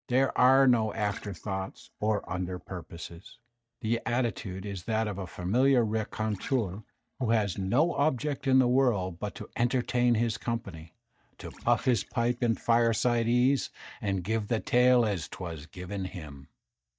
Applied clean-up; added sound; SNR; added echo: neural mask model DeepFilterNet 3.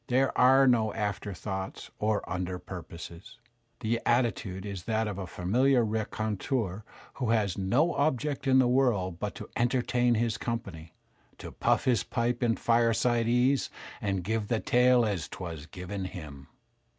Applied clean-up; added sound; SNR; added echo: none; none; none; none.